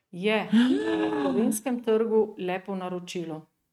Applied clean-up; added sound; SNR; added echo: neural mask model RNNoise.